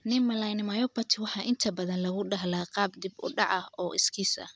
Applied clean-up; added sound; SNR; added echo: none; none; none; none.